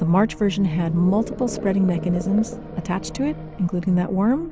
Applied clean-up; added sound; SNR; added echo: none; Animal; 13 dB; none.